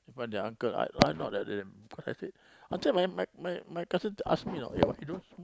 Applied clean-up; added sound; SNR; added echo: none; none; none; none.